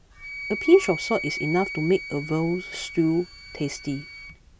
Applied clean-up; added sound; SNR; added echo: none; Wind instrument, woodwind instrument; 11 dB; none.